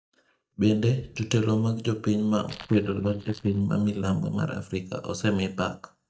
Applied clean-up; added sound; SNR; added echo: neural mask model DeepFilterNet 3.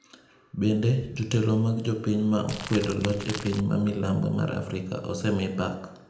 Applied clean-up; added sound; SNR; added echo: none; Crumpling, crinkling / Crackle; 11 dB; reverberation time 0.7 s.